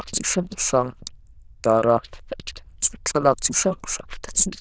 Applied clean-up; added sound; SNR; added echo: neural diffusion model UNIVERSE++.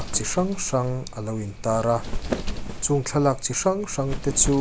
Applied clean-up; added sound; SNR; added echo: none; Wind; 6 dB; none.